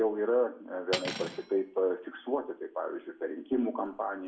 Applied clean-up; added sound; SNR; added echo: none; Cutlery, silverware; 10 dB; reverberation time 0.4 s.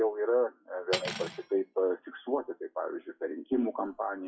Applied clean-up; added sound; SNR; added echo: classical method WPE with log-MMSE.